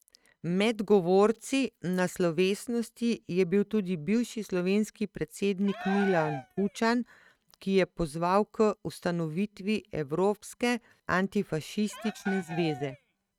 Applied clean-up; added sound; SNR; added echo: neural mask model RNNoise.